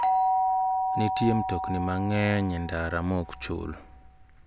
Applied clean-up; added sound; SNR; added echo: none; Doorbell; 0 dB; none.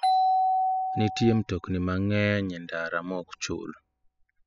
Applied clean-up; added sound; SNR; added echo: classical method spectral subtraction.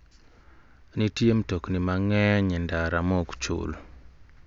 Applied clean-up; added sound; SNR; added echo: none; none; none; none.